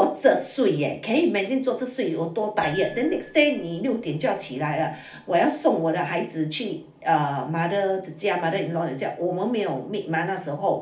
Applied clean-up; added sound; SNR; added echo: none; Piano; 20 dB; reverberation time 0.4 s.